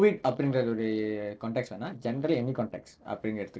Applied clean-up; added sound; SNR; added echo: neural separator model SepFormer DNS4.